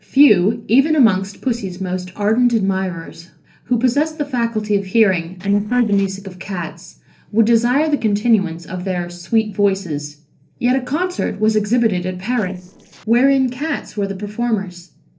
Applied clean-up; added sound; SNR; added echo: neural separator model SepFormer DNS4.